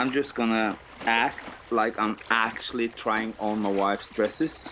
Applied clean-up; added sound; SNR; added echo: none; Splash, splatter; 16 dB; none.